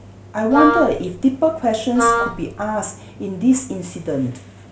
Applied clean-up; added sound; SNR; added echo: none; Wind instrument, woodwind instrument; 1 dB; none.